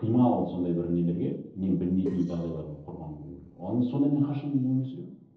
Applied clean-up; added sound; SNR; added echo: neural separator model SepFormer DNS4.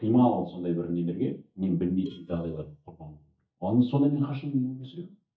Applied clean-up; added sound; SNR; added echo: neural mask model DeepFilterNet 3.